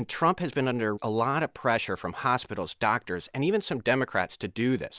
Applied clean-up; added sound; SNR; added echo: none; none; none; none.